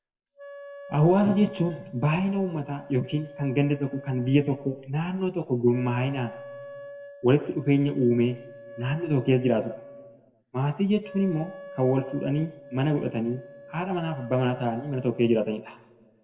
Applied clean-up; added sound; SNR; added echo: none; Wind instrument, woodwind instrument; 18 dB; reverberation time 0.9 s.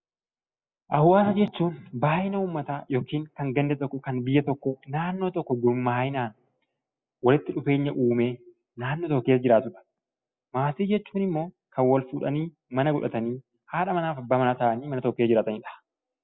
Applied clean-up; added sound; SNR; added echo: none; none; none; none.